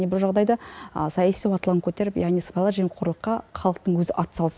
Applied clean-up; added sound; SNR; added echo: none; none; none; none.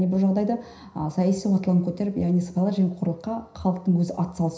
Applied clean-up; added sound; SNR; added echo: none; none; none; reverberation time 0.5 s.